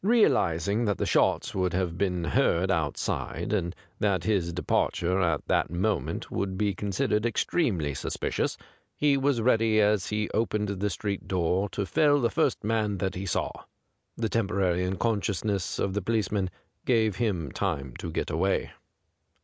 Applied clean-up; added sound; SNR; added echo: none; none; none; none.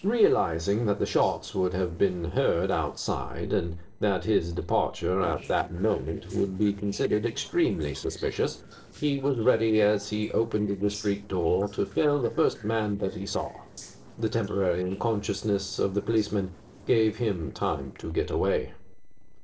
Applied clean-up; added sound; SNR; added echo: neural separator model SepFormer DNS4.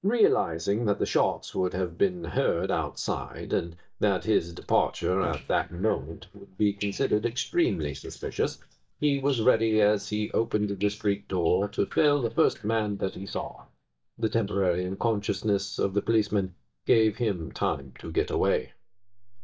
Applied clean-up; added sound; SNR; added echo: neural mask model DeepFilterNet 3.